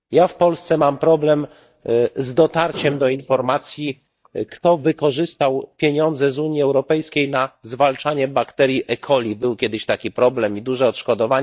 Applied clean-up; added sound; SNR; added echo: neural mask model DeepFilterNet 3.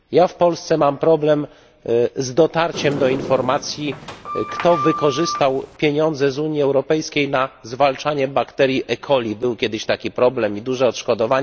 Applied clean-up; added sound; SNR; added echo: none; Sliding door; 9 dB; none.